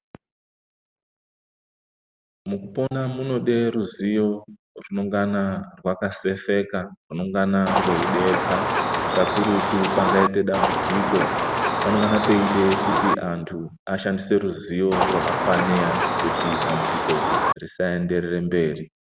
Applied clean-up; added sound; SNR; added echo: none; Chicken, rooster; -2 dB; none.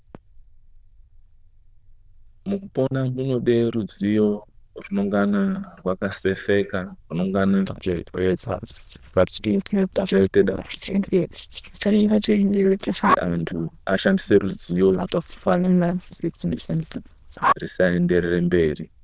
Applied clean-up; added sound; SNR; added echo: neural diffusion model UNIVERSE++.